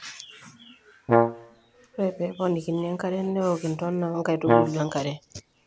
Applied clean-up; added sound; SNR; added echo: none; Brass instrument; -3 dB; none.